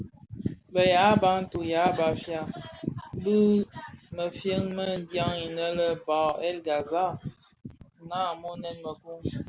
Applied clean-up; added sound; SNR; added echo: none; none; none; none.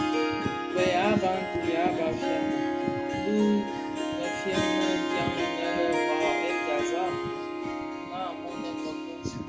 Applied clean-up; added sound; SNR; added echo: none; Harp; -2 dB; reverberation time 1.0 s.